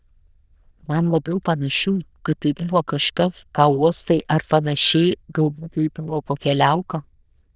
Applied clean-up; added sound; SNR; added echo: neural diffusion model UNIVERSE++.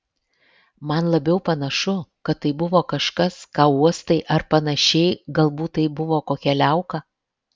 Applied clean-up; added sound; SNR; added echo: none; none; none; none.